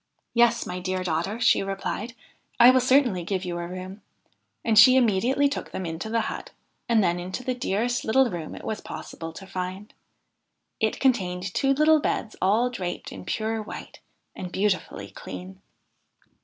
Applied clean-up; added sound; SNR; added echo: none; none; none; none.